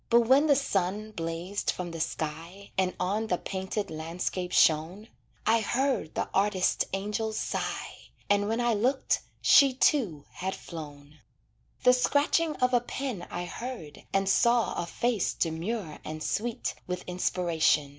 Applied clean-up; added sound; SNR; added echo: none; none; none; none.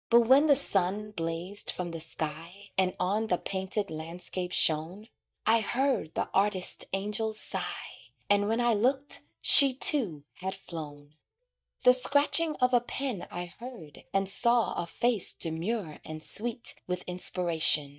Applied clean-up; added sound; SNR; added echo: neural mask model DeepFilterNet 3.